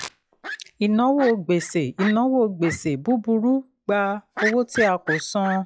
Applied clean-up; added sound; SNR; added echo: classical method log-MMSE.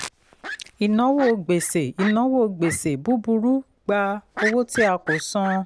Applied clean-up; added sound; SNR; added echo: none; Fowl; 12 dB; none.